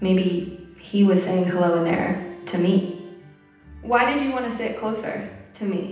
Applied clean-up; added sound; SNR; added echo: none; Wind instrument, woodwind instrument; 17 dB; reverberation time 0.9 s.